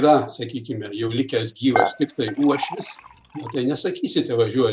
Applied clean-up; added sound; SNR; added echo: neural mask model RNNoise.